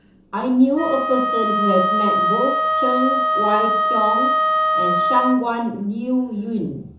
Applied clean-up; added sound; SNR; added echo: none; Wind instrument, woodwind instrument; -1 dB; reverberation time 0.6 s.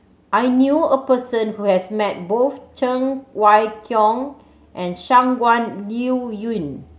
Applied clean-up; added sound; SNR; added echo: none; none; none; none.